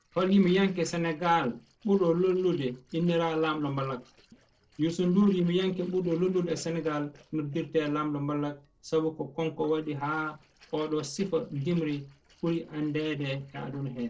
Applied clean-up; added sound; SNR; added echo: neural separator model SepFormer DNS4.